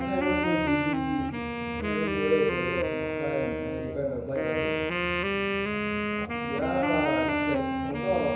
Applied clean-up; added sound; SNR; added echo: none; Wind instrument, woodwind instrument; -2 dB; reverberation time 1.0 s.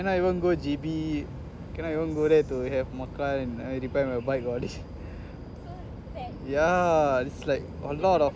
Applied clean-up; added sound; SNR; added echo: none; none; none; none.